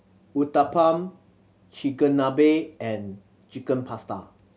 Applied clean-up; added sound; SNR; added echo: none; none; none; none.